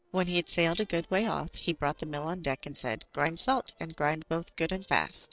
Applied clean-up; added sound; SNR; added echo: neural separator model SepFormer DNS4.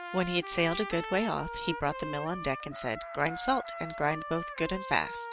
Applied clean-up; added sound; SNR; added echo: none; Trumpet; 8 dB; none.